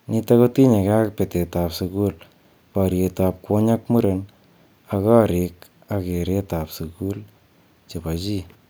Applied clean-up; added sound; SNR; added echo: none; none; none; none.